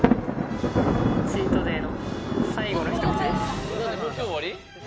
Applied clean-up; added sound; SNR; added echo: none; Thunder; -5 dB; none.